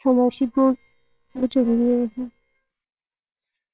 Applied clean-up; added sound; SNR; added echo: neural separator model SepFormer WHAMR!.